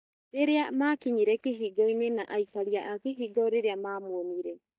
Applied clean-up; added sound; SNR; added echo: neural mask model DeepFilterNet 3.